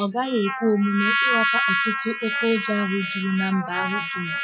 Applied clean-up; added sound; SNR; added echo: classical method Wiener filter.